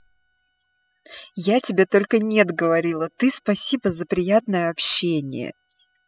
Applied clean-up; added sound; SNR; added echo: classical method spectral subtraction.